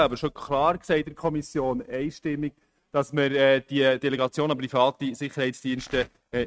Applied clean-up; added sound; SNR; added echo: neural mask model RNNoise.